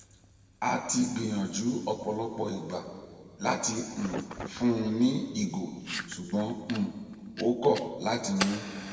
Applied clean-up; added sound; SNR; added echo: none; Fire; 13 dB; reverberation time 2.3 s.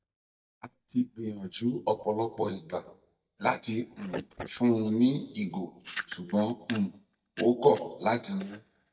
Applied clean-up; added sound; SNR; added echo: neural mask model DeepFilterNet 3.